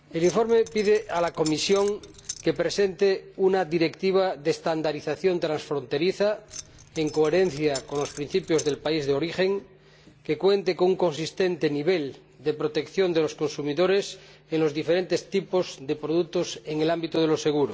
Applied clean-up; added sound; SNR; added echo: none; Keys jangling; 17 dB; none.